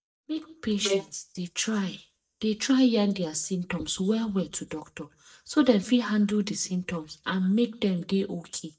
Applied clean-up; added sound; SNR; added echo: neural mask model DeepFilterNet 3.